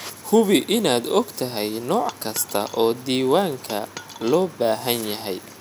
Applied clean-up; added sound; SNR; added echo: none; Coin (dropping); 17 dB; none.